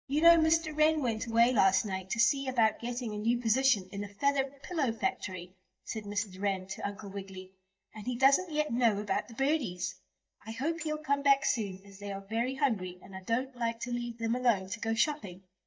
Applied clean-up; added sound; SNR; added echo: neural mask model DeepFilterNet 3.